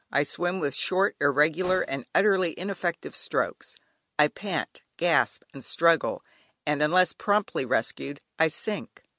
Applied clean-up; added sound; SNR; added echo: neural mask model RNNoise.